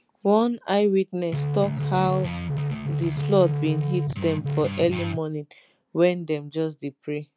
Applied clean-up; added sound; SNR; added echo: none; Guitar; 2 dB; none.